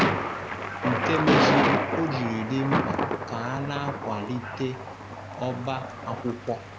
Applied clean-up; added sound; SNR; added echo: none; Thunder; -3 dB; none.